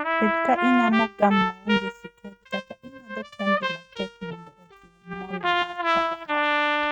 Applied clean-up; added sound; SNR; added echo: neural mask model RNNoise.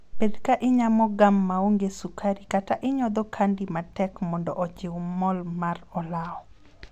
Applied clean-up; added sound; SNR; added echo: none; none; none; none.